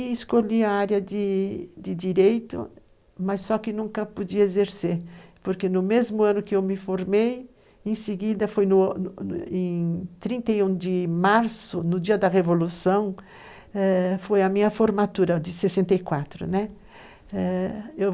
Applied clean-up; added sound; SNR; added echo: none; none; none; none.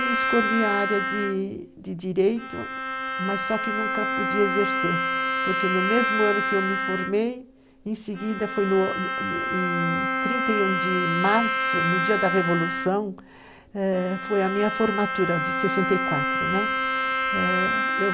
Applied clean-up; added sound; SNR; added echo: none; Bowed string instrument; 0 dB; none.